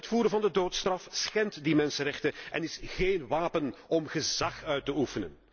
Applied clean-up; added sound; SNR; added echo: none; none; none; none.